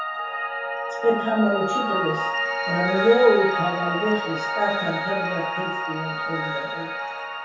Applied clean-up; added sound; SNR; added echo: none; Piano; 2 dB; reverberation time 0.6 s.